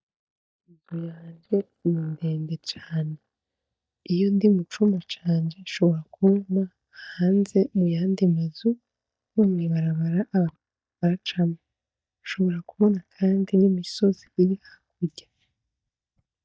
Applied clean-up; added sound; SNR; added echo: neural mask model DeepFilterNet 3.